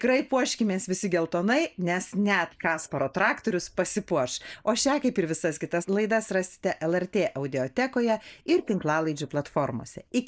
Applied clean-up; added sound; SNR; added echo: neural mask model Resemble Enhance denoiser.